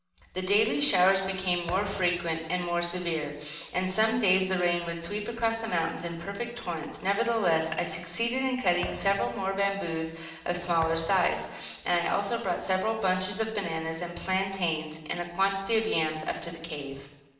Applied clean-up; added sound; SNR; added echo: none; Thump, thud; 15 dB; reverberation time 0.9 s.